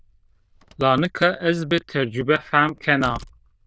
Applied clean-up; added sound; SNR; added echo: neural diffusion model UNIVERSE++.